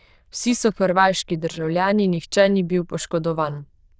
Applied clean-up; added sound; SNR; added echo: neural diffusion model UNIVERSE++.